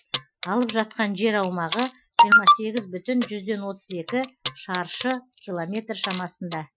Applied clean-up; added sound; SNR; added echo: classical method Wiener filter.